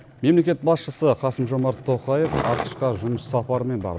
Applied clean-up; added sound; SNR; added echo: none; Skateboard; 11 dB; none.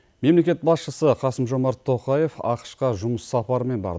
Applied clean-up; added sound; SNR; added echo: none; none; none; none.